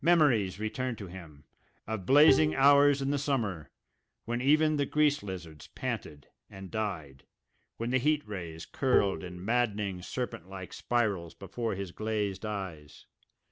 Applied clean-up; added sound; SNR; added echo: none; Bowed string instrument; 4 dB; none.